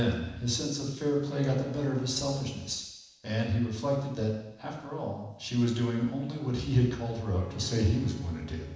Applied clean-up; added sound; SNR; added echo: neural separator model SepFormer DNS4.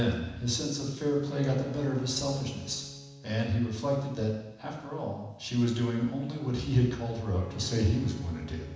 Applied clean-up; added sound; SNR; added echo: none; Bowed string instrument; 18 dB; reverberation time 1.1 s.